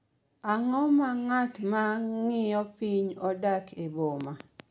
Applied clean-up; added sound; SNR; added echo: none; none; none; none.